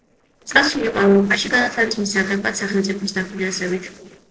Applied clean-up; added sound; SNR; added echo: neural separator model SepFormer DNS4.